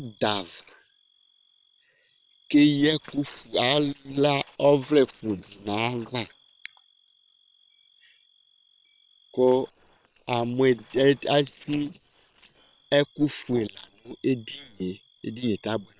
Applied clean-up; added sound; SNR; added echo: neural separator model SepFormer WHAM!.